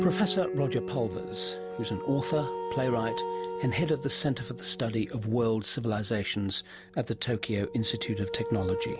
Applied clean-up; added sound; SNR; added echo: none; Piano; 11 dB; none.